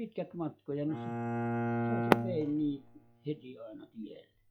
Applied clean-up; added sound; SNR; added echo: classical method log-MMSE.